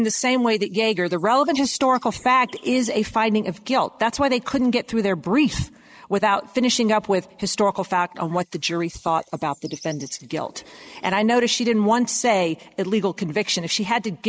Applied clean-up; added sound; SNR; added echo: neural mask model Resemble Enhance denoiser.